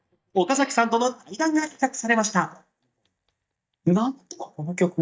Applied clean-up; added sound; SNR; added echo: neural mask model DeepFilterNet 3.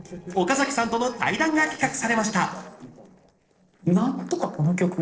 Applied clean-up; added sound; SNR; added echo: neural separator model SepFormer DNS4.